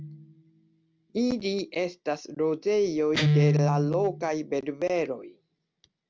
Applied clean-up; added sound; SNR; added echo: none; Guitar; 2 dB; none.